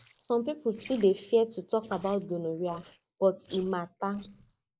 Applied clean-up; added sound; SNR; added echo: neural mask model Resemble Enhance denoiser.